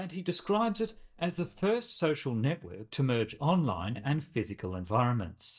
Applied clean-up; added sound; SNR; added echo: neural mask model DeepFilterNet 3.